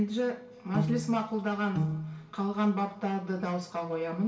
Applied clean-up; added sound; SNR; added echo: none; Piano; 3 dB; reverberation time 0.3 s.